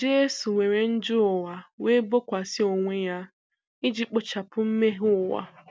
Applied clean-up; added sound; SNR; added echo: none; none; none; none.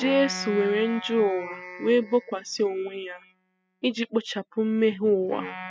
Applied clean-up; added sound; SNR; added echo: classical method spectral subtraction.